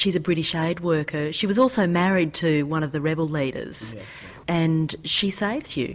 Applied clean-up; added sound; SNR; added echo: none; none; none; none.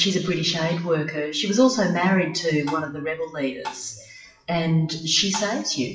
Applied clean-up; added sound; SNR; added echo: classical method WPE with log-MMSE.